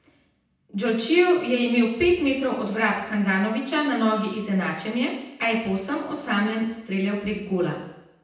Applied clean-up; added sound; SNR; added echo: none; none; none; reverberation time 0.9 s.